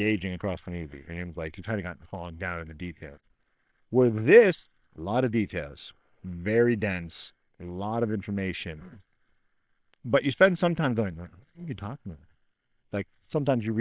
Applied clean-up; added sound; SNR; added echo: neural separator model SepFormer WHAM!.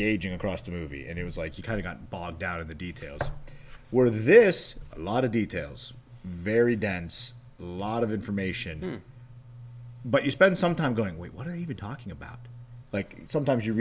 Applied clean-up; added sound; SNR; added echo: none; none; none; none.